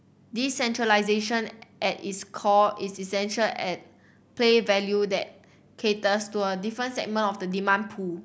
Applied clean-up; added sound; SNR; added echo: none; none; none; none.